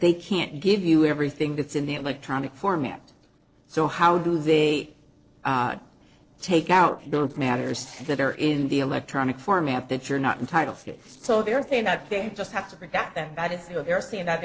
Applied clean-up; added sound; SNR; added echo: neural separator model SepFormer DNS4.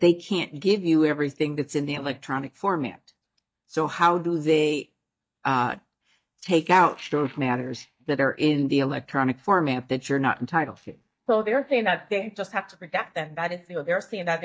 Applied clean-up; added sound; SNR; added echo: neural mask model DeepFilterNet 3.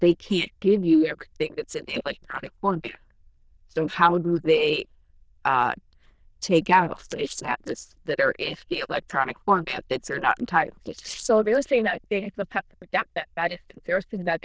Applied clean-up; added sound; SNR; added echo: neural diffusion model UNIVERSE++.